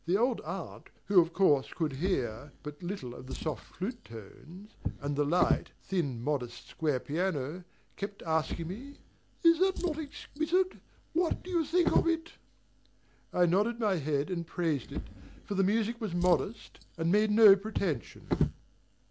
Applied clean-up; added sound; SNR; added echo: none; Drawer open or close; 9 dB; none.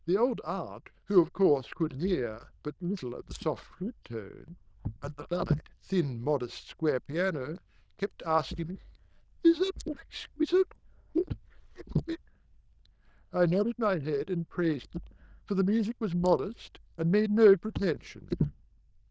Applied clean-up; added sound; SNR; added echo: neural diffusion model UNIVERSE++.